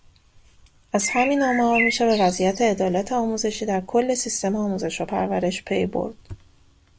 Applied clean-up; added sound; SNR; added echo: none; Bird; 5 dB; none.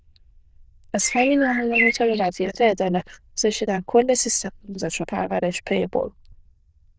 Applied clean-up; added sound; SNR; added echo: neural diffusion model UNIVERSE++.